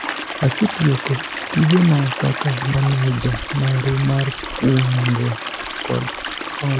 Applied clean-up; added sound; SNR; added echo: none; Stream; 7 dB; none.